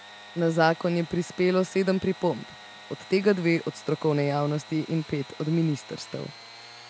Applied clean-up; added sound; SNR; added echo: none; Sawing / Engine; 19 dB; none.